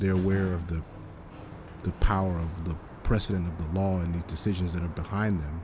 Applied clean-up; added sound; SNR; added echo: none; Sliding door; 14 dB; none.